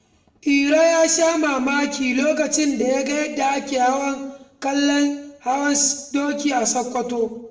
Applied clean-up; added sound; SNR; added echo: none; none; none; reverberation time 0.7 s.